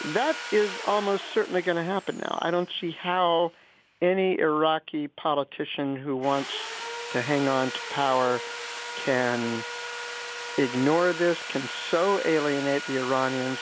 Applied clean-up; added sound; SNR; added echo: none; Sawing; 11 dB; none.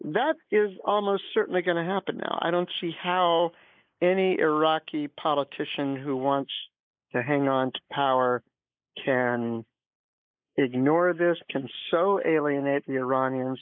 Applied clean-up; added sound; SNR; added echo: neural mask model Resemble Enhance denoiser.